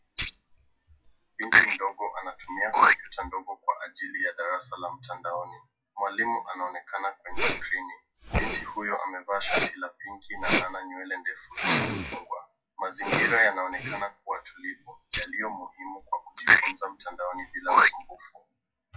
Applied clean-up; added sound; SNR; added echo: classical method WPE with log-MMSE.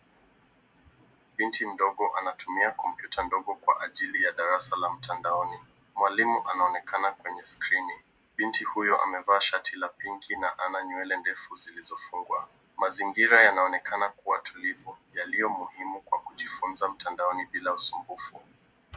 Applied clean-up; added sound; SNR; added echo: none; none; none; none.